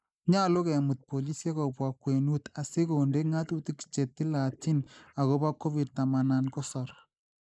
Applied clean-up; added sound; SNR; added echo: neural mask model Resemble Enhance denoiser.